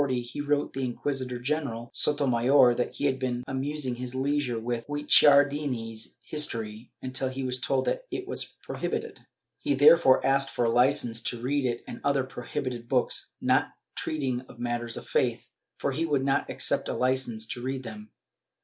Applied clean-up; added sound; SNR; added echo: none; none; none; none.